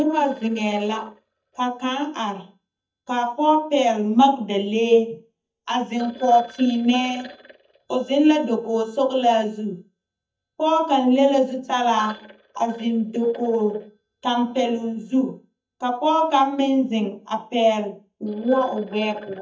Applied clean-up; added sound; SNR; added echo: neural mask model DeepFilterNet 3.